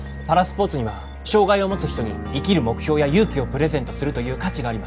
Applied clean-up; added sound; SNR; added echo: none; none; none; none.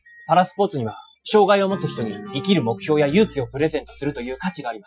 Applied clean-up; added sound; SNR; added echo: classical method Wiener filter.